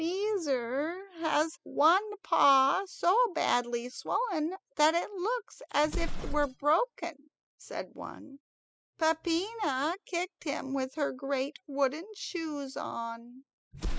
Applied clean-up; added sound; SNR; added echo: classical method spectral subtraction.